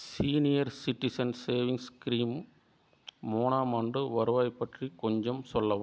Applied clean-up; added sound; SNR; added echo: none; none; none; none.